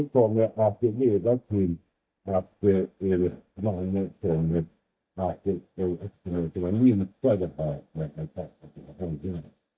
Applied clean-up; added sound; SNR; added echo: neural mask model DeepFilterNet 3.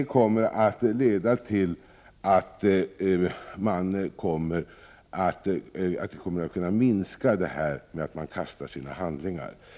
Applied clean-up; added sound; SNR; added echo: none; none; none; none.